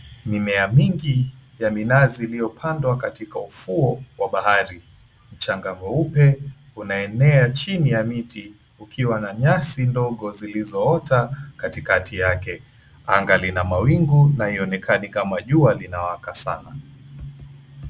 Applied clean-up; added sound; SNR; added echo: none; none; none; none.